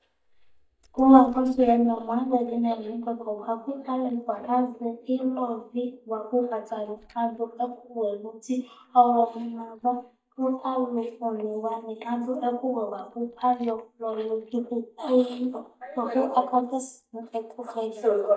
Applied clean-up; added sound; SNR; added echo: neural mask model DeepFilterNet 3.